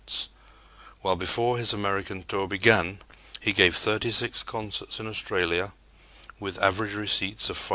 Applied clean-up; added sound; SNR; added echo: none; none; none; none.